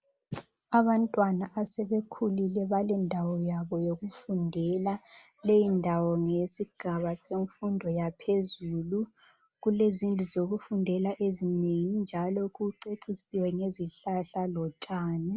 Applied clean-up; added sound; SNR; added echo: none; none; none; none.